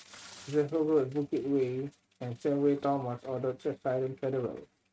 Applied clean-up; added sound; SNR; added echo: neural mask model RNNoise.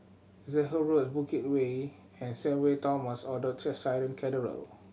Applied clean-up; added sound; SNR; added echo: none; none; none; none.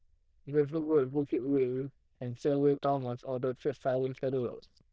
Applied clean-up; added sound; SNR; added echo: neural diffusion model UNIVERSE++.